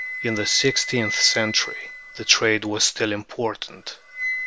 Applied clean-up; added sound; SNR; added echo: none; Wind instrument, woodwind instrument; 8 dB; none.